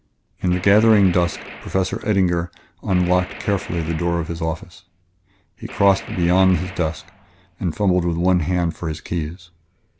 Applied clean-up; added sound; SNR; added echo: none; Gunshot, gunfire; 17 dB; none.